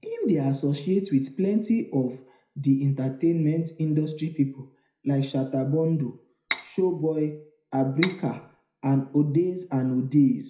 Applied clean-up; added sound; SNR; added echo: none; Cutlery, silverware; 9 dB; reverberation time 0.5 s.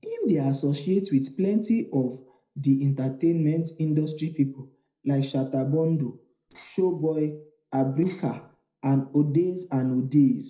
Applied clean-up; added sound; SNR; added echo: neural separator model SepFormer DNS4.